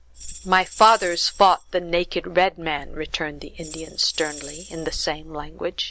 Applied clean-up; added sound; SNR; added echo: none; Tambourine; 18 dB; none.